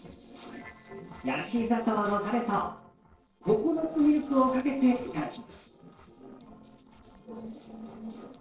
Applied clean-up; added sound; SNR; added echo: neural separator model SepFormer DNS4.